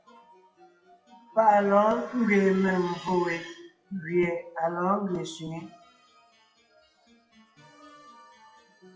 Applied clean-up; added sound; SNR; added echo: classical method WPE with log-MMSE.